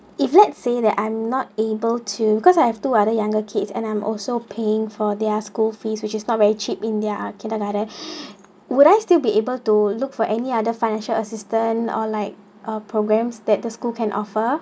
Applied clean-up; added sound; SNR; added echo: none; none; none; none.